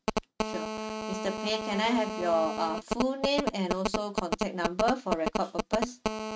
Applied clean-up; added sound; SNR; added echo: neural mask model RNNoise.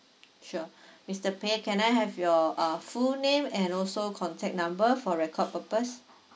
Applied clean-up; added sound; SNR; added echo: none; none; none; none.